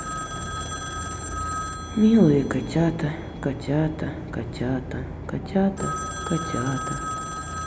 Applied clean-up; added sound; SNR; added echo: none; Telephone; 10 dB; none.